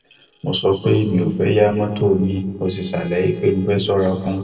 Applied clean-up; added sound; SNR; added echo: neural separator model SepFormer DNS4.